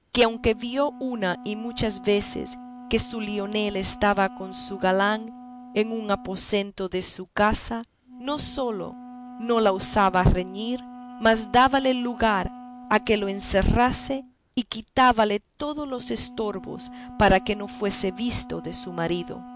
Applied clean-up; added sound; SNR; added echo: none; Wind instrument, woodwind instrument; 17 dB; none.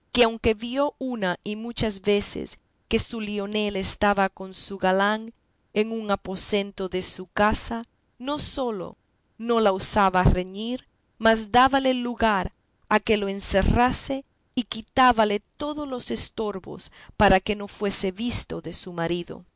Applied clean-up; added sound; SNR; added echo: none; none; none; none.